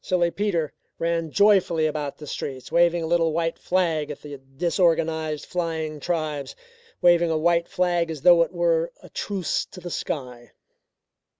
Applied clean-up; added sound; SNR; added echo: none; none; none; none.